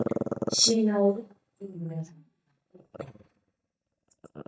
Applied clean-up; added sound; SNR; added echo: neural mask model DeepFilterNet 3.